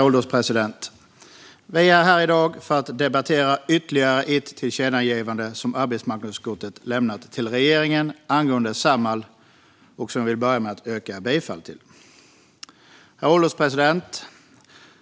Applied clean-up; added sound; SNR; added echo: none; none; none; none.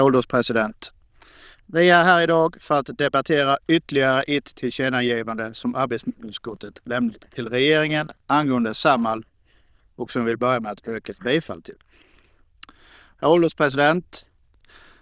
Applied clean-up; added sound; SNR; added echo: neural diffusion model UNIVERSE++.